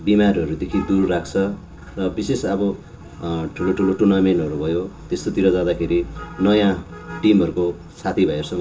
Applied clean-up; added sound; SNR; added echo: none; none; none; reverberation time 0.2 s.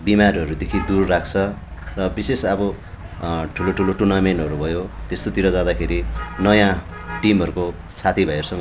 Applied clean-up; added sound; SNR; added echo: none; none; none; none.